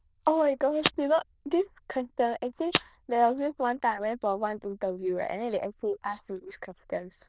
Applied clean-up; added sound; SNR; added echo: neural diffusion model UNIVERSE++.